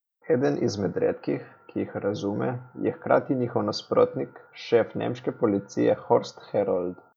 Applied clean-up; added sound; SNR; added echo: none; none; none; none.